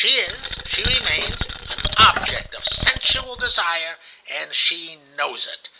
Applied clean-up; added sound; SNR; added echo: none; Coin (dropping); 3 dB; none.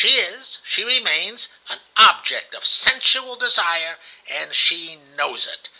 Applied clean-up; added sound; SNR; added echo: none; none; none; none.